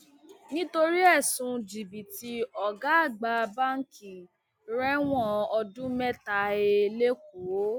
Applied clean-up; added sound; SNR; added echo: none; none; none; none.